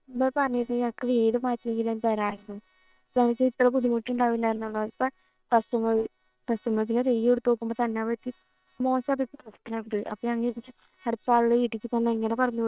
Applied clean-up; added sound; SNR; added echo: neural separator model SepFormer WHAM!.